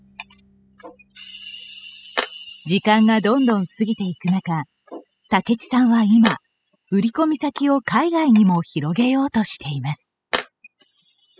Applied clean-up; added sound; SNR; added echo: classical method spectral subtraction.